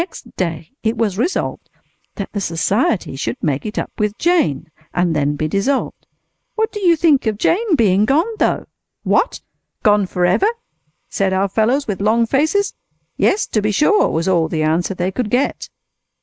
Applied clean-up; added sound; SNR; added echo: neural mask model Resemble Enhance denoiser.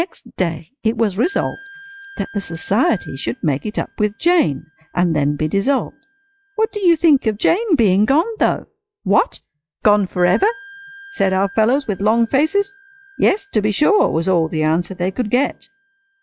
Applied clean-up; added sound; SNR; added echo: classical method log-MMSE.